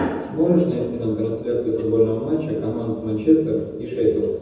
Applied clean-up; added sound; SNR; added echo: none; none; none; reverberation time 1.1 s.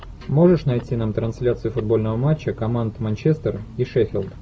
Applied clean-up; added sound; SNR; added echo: none; none; none; none.